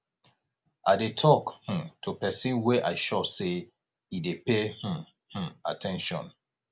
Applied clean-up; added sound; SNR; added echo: none; none; none; none.